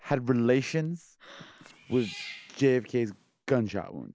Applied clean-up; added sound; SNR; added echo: none; Cat; 19 dB; none.